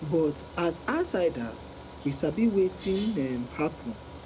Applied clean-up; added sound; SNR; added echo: none; Mechanical fan; 14 dB; none.